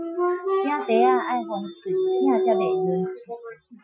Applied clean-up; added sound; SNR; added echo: classical method Wiener filter.